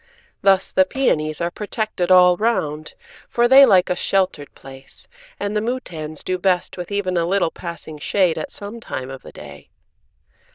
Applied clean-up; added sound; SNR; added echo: neural diffusion model UNIVERSE++.